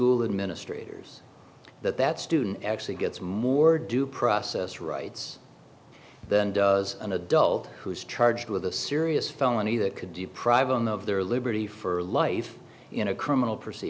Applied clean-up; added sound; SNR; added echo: none; none; none; none.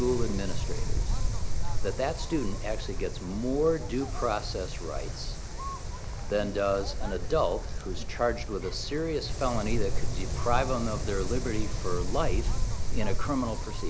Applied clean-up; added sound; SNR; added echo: none; Wind; -3 dB; none.